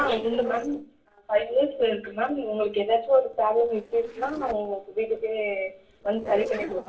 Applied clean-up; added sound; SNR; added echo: neural separator model SepFormer DNS4.